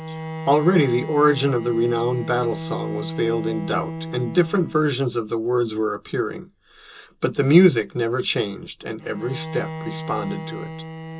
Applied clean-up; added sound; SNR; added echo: none; Bowed string instrument; 11 dB; reverberation time 0.2 s.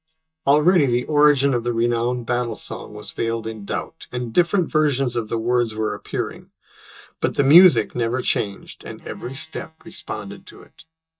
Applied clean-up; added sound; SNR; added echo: neural mask model DeepFilterNet 3.